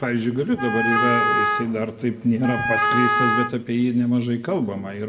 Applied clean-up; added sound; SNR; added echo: none; Wind instrument, woodwind instrument; -1 dB; reverberation time 1.6 s.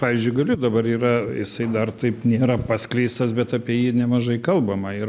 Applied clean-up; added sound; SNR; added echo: none; none; none; none.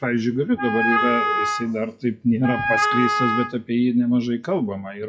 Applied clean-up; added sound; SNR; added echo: classical method WPE with log-MMSE.